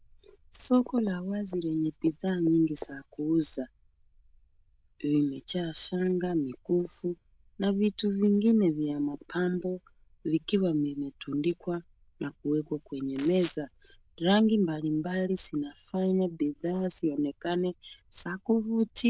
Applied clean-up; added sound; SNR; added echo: neural diffusion model UNIVERSE++.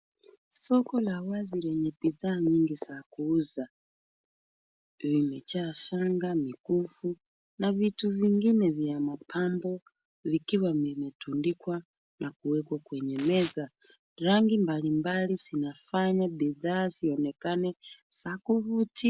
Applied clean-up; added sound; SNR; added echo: none; Tearing; 18 dB; none.